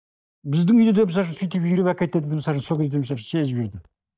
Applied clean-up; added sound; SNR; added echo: neural mask model DeepFilterNet 3.